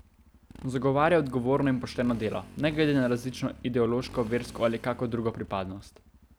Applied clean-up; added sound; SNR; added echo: none; Motorcycle; 18 dB; none.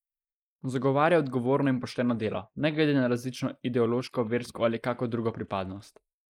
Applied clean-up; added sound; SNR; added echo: neural mask model Resemble Enhance denoiser.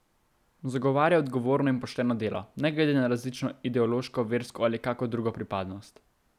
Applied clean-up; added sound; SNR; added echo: none; none; none; none.